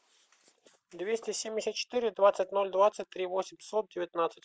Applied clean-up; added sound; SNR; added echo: none; none; none; none.